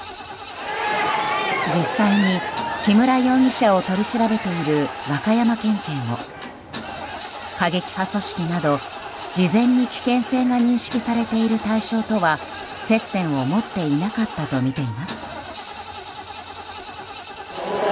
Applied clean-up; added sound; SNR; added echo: none; Engine starting / Car; 13 dB; none.